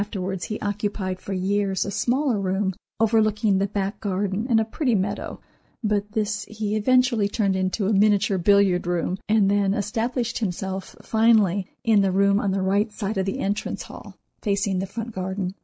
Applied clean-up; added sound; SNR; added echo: none; none; none; none.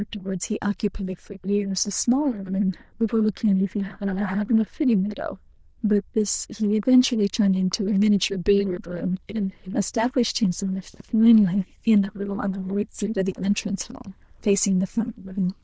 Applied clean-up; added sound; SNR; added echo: neural diffusion model UNIVERSE++.